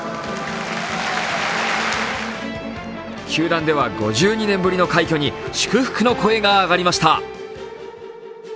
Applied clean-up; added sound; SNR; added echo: none; Musical instrument; 13 dB; none.